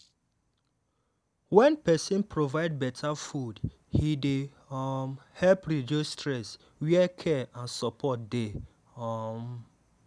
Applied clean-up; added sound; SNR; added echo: none; none; none; none.